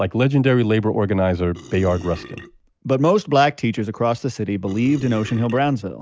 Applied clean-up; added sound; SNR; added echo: none; Burping, eructation; 18 dB; none.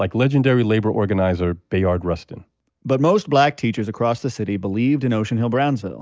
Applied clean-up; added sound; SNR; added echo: none; none; none; none.